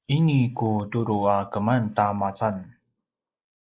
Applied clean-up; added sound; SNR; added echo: neural mask model Resemble Enhance denoiser.